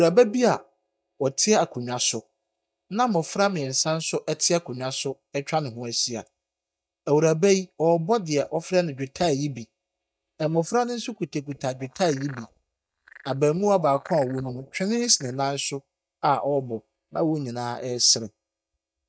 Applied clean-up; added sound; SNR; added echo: neural mask model DeepFilterNet 3.